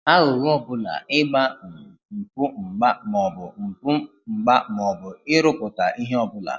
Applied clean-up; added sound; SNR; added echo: none; none; none; none.